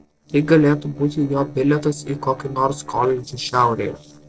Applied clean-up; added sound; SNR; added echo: neural separator model SepFormer DNS4.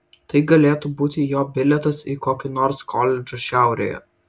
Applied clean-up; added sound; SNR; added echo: none; none; none; none.